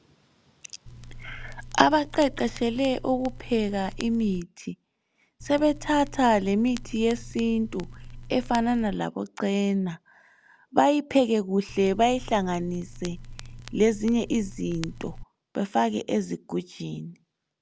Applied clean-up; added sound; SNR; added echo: none; Crackle; 14 dB; none.